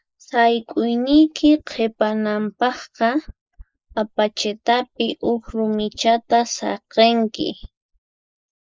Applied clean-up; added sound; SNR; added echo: neural mask model Resemble Enhance denoiser.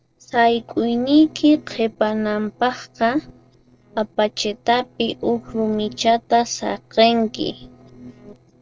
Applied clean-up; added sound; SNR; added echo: neural separator model SepFormer DNS4.